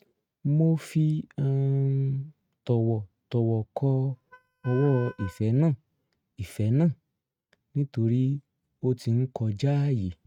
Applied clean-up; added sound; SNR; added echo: neural mask model RNNoise.